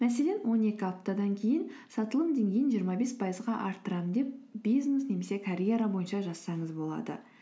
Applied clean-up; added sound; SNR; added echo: none; none; none; none.